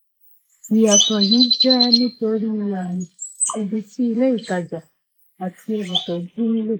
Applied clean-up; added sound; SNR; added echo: neural mask model Resemble Enhance denoiser.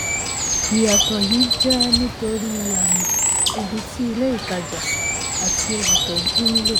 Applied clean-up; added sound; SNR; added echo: none; Bird; -3 dB; none.